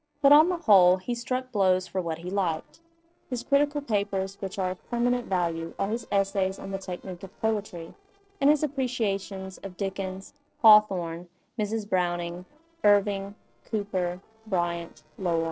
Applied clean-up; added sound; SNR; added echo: neural separator model SepFormer DNS4.